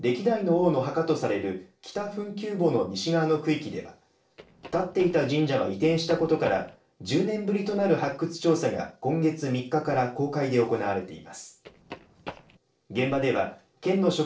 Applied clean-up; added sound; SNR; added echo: neural separator model SepFormer DNS4.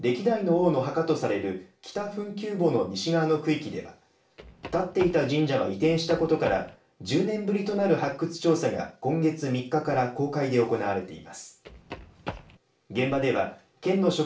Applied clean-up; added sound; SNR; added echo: none; Run; 14 dB; reverberation time 0.3 s.